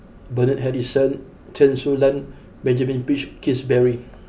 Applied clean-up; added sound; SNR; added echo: none; none; none; none.